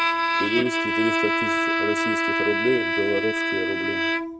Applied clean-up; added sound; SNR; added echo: neural mask model RNNoise.